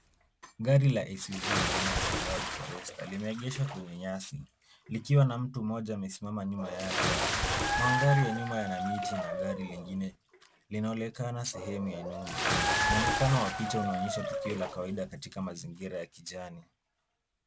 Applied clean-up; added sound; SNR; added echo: none; Dog + Bathtub (filling or washing) / Splash, splatter; 2 dB; none.